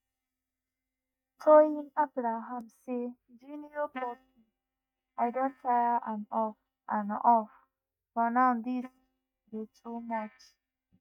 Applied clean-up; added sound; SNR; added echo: neural mask model DeepFilterNet 3.